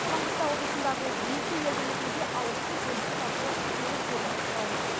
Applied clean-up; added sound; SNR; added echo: none; Water; -5 dB; none.